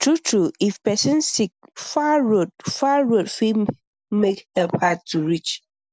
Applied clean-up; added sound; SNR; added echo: none; none; none; none.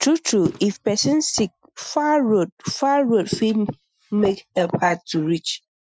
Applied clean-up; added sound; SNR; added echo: classical method Wiener filter.